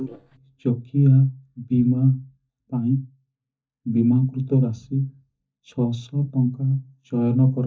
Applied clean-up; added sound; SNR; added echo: neural mask model DeepFilterNet 3.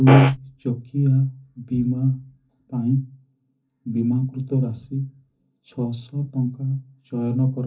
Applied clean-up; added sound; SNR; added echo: none; Fart; -3 dB; reverberation time 0.3 s.